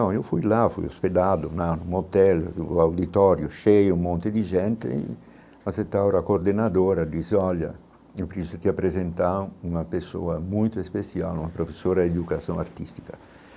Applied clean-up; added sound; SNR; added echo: none; none; none; none.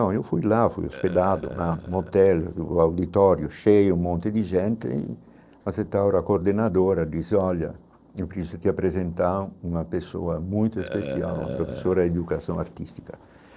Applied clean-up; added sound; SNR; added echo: neural separator model SepFormer DNS4.